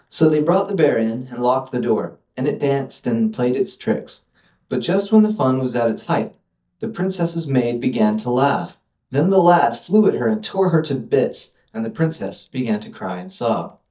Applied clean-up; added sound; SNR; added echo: neural mask model DeepFilterNet 3.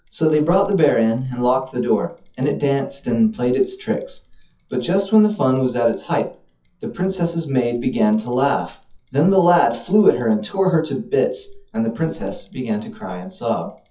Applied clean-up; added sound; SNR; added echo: classical method WPE with log-MMSE.